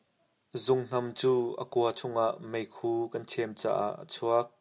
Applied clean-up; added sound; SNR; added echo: none; none; none; none.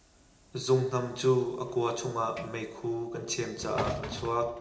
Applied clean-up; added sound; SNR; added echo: none; Sliding door / Train; 13 dB; reverberation time 0.7 s.